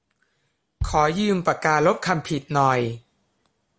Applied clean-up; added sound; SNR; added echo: none; Bass drum; 13 dB; none.